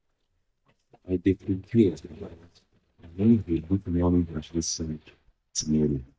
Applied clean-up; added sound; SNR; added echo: neural mask model DeepFilterNet 3.